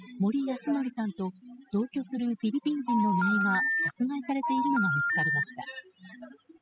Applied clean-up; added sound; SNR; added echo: classical method spectral subtraction.